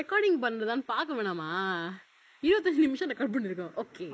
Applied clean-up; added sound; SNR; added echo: neural mask model Resemble Enhance denoiser.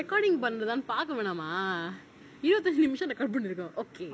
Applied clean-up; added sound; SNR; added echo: none; none; none; none.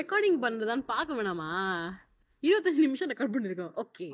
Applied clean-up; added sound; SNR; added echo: neural mask model DeepFilterNet 3.